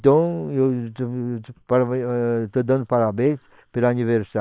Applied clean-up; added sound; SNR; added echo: neural separator model SepFormer WHAM!.